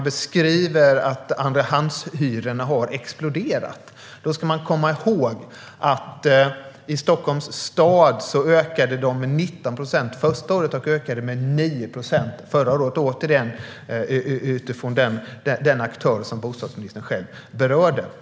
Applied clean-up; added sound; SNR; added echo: none; none; none; none.